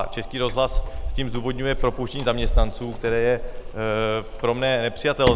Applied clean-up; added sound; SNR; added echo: none; Keys jangling; 2 dB; none.